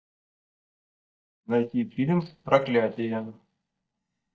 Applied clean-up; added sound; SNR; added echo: neural mask model DeepFilterNet 3.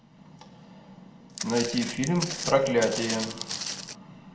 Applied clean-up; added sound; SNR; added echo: none; Walk, footsteps; 6 dB; reverberation time 0.7 s.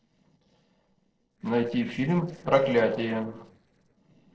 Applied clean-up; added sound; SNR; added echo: neural separator model SepFormer DNS4.